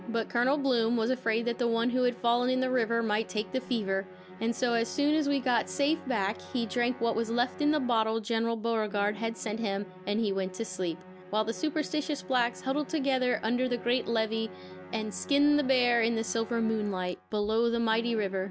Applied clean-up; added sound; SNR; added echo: none; Musical instrument; 17 dB; none.